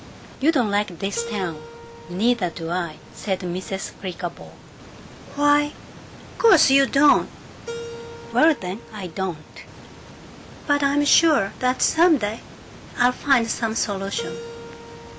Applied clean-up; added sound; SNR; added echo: none; Keyboard (musical); 18 dB; none.